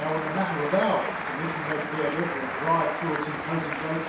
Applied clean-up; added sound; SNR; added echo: none; Applause; 4 dB; reverberation time 0.7 s.